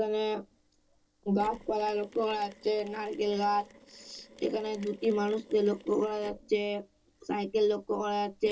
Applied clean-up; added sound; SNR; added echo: neural separator model SepFormer DNS4.